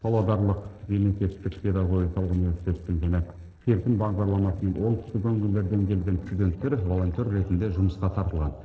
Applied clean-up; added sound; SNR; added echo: neural separator model SepFormer DNS4.